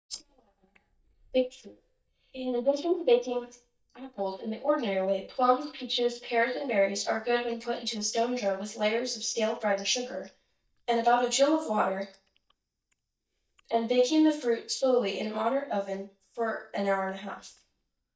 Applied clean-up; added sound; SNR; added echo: neural mask model DeepFilterNet 3.